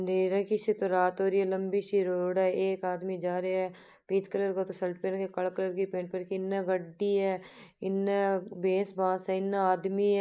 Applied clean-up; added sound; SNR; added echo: neural mask model Resemble Enhance denoiser.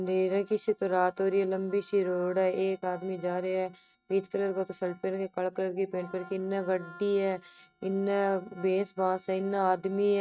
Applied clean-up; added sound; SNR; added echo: neural mask model RNNoise.